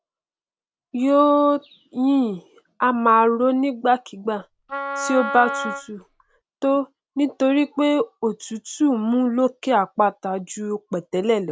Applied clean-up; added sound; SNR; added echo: none; Wind instrument, woodwind instrument; 8 dB; none.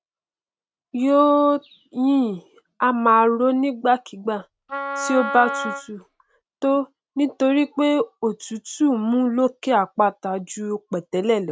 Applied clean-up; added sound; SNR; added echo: neural mask model RNNoise.